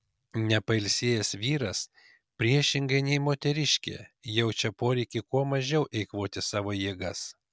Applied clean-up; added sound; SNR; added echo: none; none; none; none.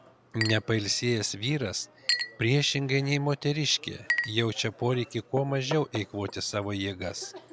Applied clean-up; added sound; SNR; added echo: none; Chink, clink; 9 dB; none.